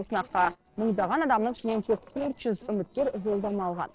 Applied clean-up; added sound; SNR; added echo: neural separator model SepFormer DNS4.